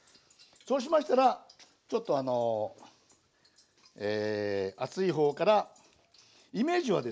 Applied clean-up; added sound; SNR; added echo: none; none; none; none.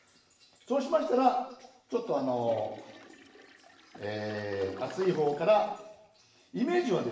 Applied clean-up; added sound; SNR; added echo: none; Toilet flush; 17 dB; reverberation time 0.8 s.